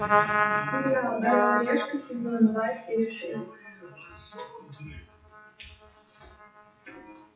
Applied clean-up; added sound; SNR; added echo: classical method WPE with log-MMSE.